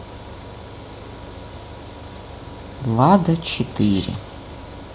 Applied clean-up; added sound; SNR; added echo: none; Mechanical fan; 14 dB; none.